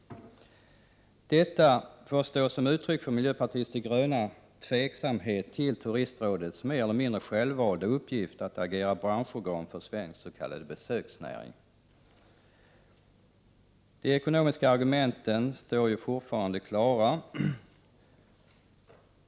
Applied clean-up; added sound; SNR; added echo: none; none; none; none.